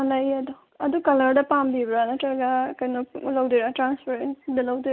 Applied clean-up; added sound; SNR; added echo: none; none; none; none.